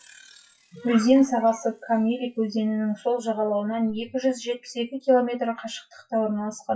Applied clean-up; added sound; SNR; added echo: classical method WPE with log-MMSE.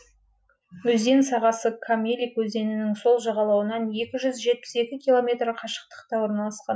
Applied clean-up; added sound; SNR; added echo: none; none; none; none.